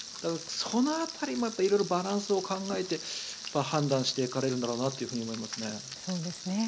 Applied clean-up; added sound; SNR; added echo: none; Frying (food); 11 dB; none.